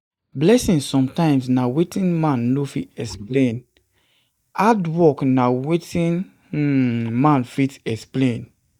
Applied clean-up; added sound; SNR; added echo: neural mask model DeepFilterNet 3.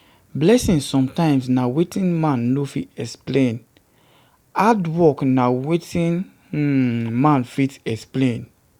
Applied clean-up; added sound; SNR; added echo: none; none; none; none.